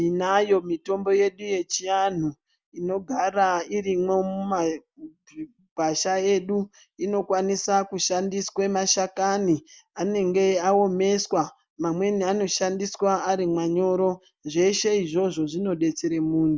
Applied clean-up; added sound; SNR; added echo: none; none; none; none.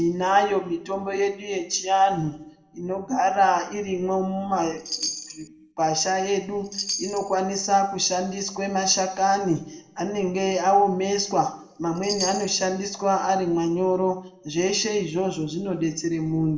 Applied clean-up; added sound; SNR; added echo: none; Chime; 10 dB; reverberation time 0.6 s.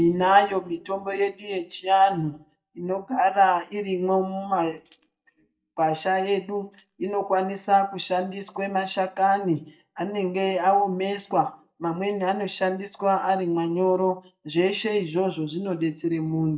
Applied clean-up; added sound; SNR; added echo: neural mask model DeepFilterNet 3.